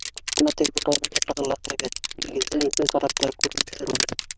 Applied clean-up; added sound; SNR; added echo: neural diffusion model UNIVERSE++.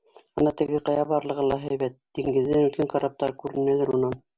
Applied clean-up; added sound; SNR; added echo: none; none; none; none.